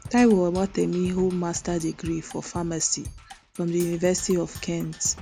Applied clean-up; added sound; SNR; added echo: none; Percussion; 17 dB; none.